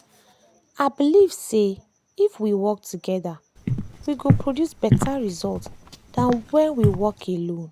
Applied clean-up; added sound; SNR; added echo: none; Walk, footsteps; 2 dB; none.